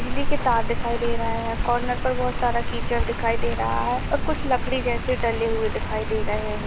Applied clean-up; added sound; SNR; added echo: none; Rain; -2 dB; none.